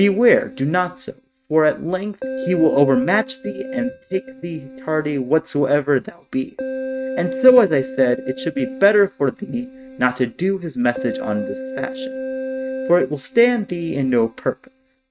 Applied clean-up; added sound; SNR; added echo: neural mask model RNNoise.